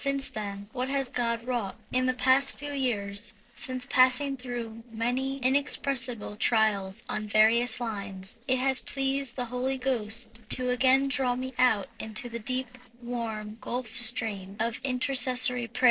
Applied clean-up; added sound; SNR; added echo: neural separator model SepFormer DNS4.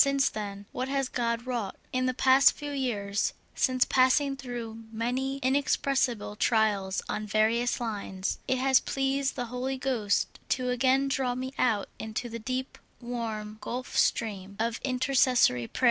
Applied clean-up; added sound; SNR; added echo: none; none; none; none.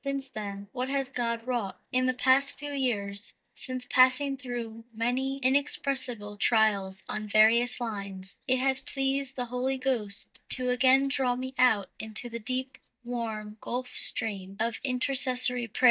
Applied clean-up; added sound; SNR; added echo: neural mask model DeepFilterNet 3.